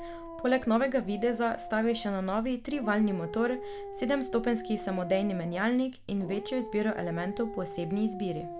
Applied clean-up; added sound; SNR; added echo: none; Dog; 11 dB; none.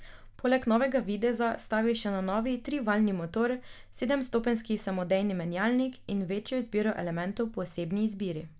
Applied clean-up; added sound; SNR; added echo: none; none; none; none.